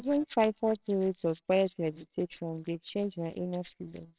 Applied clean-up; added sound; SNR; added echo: neural separator model SepFormer WHAMR!.